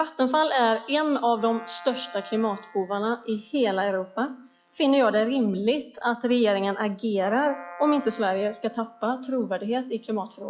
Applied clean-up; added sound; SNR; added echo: classical method log-MMSE.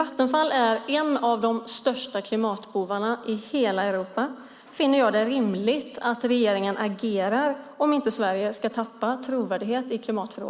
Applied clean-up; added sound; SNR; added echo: none; none; none; none.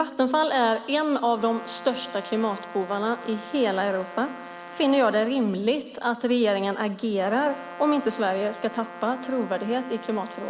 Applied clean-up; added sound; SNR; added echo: none; Brass instrument; 16 dB; none.